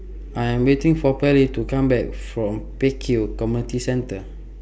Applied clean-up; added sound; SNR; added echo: none; none; none; none.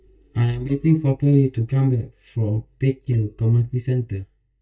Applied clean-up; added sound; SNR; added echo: neural mask model DeepFilterNet 3.